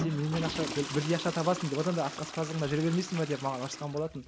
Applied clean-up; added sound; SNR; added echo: none; Toilet flush / Water; 9 dB; none.